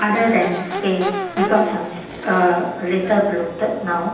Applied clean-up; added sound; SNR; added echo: none; Crowd / Race car, auto racing / Accelerating, revving, vroom; 9 dB; reverberation time 0.9 s.